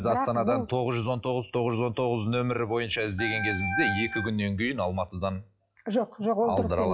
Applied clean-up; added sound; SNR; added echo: classical method log-MMSE.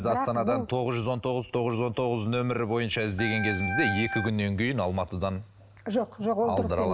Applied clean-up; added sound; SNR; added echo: none; Organ; 3 dB; none.